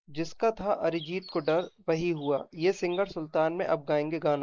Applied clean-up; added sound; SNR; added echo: neural mask model Resemble Enhance denoiser.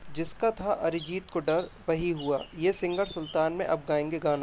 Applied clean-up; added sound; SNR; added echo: none; Bird; 20 dB; none.